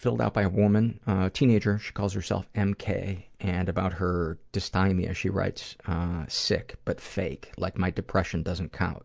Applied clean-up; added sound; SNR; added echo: none; none; none; none.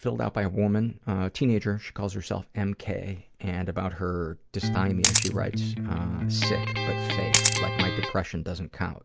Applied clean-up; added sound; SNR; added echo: none; Camera + Electric guitar; -3 dB; none.